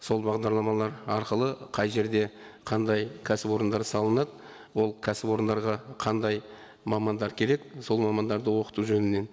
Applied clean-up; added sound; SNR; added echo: none; none; none; none.